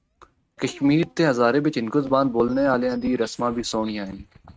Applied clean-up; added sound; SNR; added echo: neural mask model RNNoise.